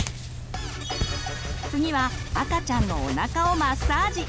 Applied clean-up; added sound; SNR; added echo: none; Tearing; 3 dB; none.